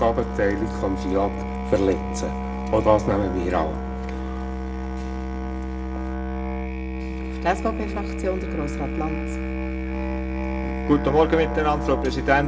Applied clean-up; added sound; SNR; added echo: none; Musical instrument; 2 dB; reverberation time 0.8 s.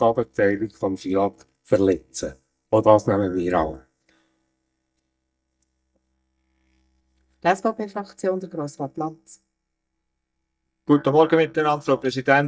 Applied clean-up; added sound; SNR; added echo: neural mask model DeepFilterNet 3.